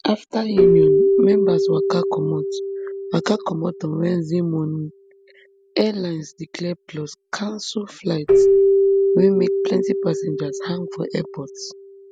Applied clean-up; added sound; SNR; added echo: none; Keyboard (musical); -3 dB; none.